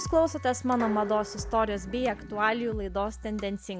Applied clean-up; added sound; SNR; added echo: none; Piano + Dishes, pots, and pans; 15 dB; none.